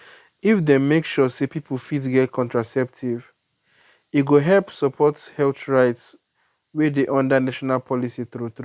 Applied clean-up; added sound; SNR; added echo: none; none; none; none.